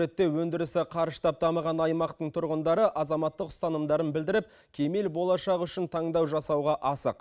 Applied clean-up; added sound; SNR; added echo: none; none; none; none.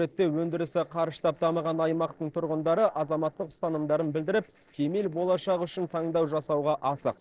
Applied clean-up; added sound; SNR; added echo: neural separator model SepFormer DNS4.